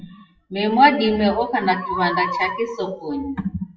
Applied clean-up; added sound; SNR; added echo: classical method WPE with log-MMSE.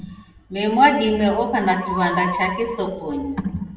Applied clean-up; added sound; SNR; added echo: none; Musical instrument; 7 dB; reverberation time 0.7 s.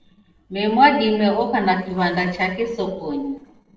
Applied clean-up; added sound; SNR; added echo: neural separator model SepFormer DNS4.